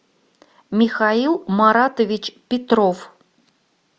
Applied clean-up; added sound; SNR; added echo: none; none; none; none.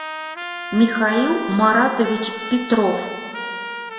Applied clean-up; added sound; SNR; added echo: none; Trumpet; 10 dB; reverberation time 2.0 s.